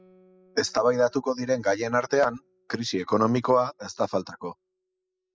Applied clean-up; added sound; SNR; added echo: classical method spectral subtraction.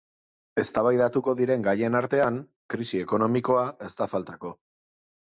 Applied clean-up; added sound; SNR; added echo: none; none; none; none.